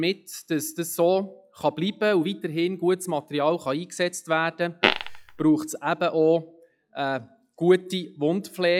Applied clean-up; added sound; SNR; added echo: classical method log-MMSE.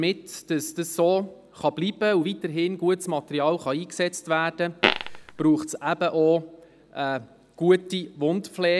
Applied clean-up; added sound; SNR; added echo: none; Fart; 1 dB; none.